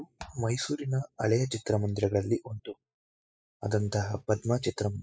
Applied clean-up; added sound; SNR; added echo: classical method spectral subtraction.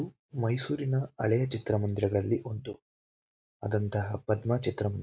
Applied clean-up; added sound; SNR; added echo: none; none; none; none.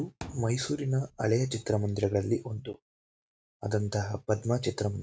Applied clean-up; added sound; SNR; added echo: none; Thump, thud; 18 dB; none.